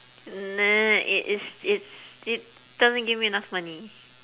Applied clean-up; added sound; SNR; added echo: none; none; none; none.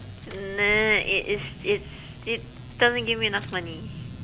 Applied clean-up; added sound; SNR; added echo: none; Engine / Car; 12 dB; none.